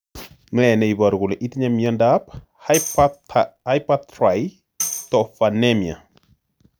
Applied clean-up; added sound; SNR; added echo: none; Tambourine; 12 dB; none.